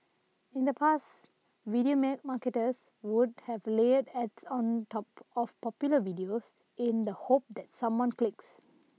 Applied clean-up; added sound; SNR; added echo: none; none; none; none.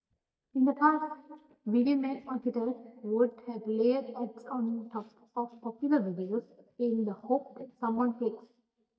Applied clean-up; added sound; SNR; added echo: neural mask model DeepFilterNet 3.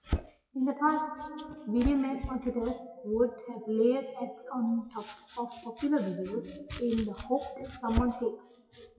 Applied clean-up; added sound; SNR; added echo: classical method WPE with log-MMSE.